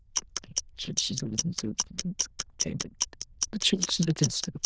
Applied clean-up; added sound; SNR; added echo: neural diffusion model UNIVERSE++.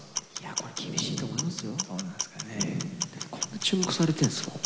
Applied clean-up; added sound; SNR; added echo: none; none; none; none.